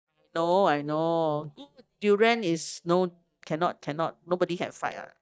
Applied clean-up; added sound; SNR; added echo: neural mask model DeepFilterNet 3.